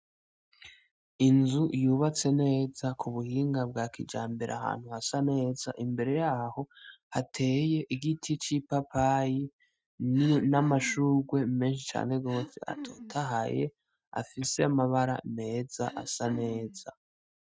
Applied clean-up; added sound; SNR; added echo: neural mask model RNNoise.